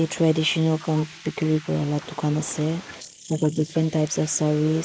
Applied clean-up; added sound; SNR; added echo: neural mask model Resemble Enhance denoiser.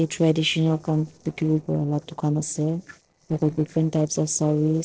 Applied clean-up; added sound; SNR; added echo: neural separator model SepFormer DNS4.